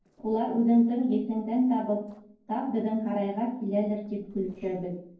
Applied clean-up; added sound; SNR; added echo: neural separator model SepFormer DNS4.